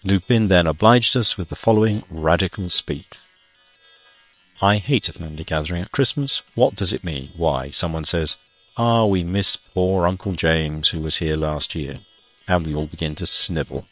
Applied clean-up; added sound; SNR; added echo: neural separator model SepFormer WHAM!.